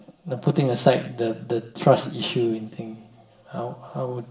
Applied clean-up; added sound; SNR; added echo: none; none; none; reverberation time 1.6 s.